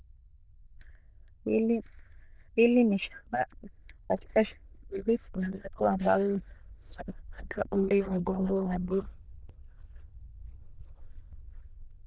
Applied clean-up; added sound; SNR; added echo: neural diffusion model UNIVERSE++.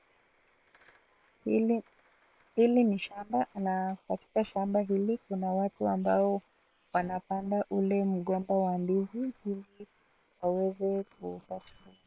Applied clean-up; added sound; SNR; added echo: neural separator model SepFormer WHAM!.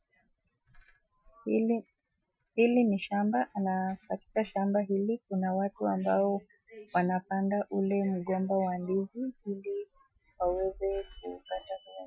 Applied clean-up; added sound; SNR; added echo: classical method Wiener filter.